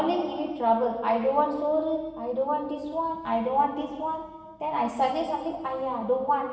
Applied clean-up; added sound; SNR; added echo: none; none; none; reverberation time 1.3 s.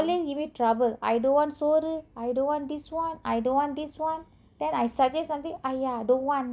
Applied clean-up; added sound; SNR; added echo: none; none; none; none.